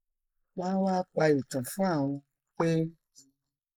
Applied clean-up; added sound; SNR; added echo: neural mask model Resemble Enhance denoiser.